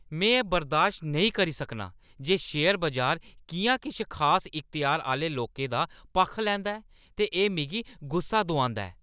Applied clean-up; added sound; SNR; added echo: none; none; none; none.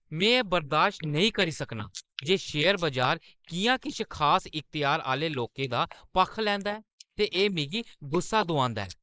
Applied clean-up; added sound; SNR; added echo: neural mask model Resemble Enhance denoiser.